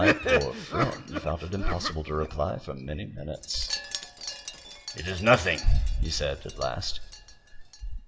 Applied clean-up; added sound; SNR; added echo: none; Wind chime; 16 dB; reverberation time 1.1 s.